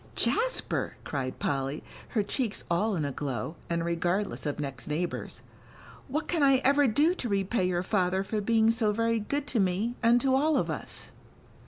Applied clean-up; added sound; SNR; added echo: none; none; none; none.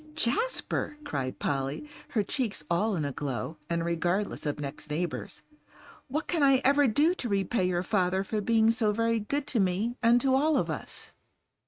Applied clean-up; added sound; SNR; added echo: neural mask model RNNoise.